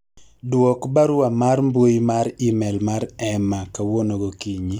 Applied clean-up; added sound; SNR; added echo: none; none; none; none.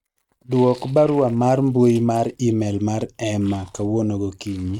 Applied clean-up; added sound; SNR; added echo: neural mask model RNNoise.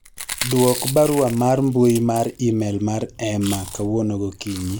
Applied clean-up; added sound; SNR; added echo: none; Chewing, mastication; 13 dB; none.